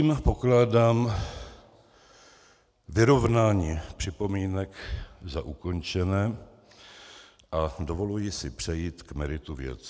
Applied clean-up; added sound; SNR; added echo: none; none; none; none.